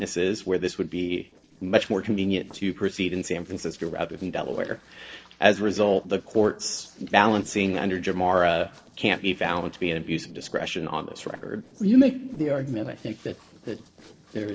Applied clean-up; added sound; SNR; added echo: neural separator model SepFormer DNS4.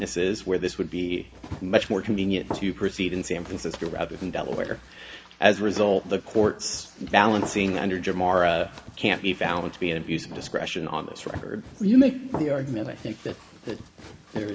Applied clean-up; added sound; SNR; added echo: none; Run; 16 dB; none.